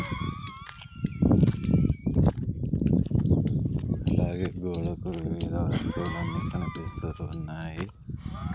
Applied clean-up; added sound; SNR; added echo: none; Cough; 19 dB; none.